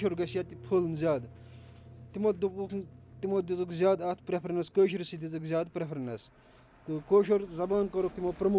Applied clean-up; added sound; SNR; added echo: none; none; none; none.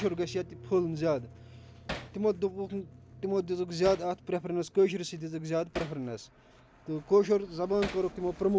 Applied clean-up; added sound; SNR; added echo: none; Hammer; 17 dB; none.